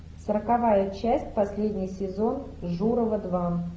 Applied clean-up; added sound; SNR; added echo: none; none; none; none.